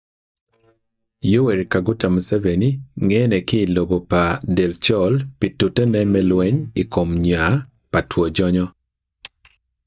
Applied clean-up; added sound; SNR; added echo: neural mask model DeepFilterNet 3.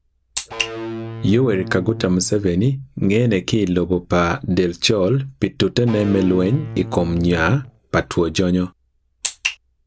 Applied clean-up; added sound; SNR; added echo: none; Electric guitar / Bass guitar; 11 dB; none.